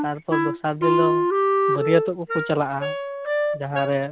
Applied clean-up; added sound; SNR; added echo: none; Wind instrument, woodwind instrument; -2 dB; none.